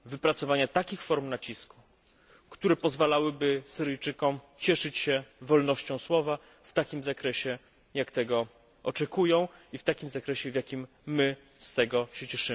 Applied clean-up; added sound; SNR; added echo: none; none; none; none.